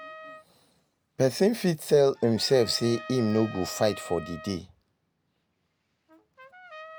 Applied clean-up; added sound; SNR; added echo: none; Trumpet; 18 dB; none.